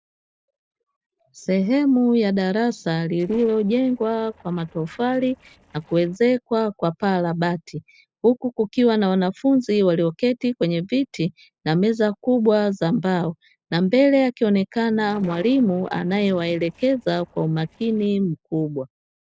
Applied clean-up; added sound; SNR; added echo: neural separator model SepFormer DNS4.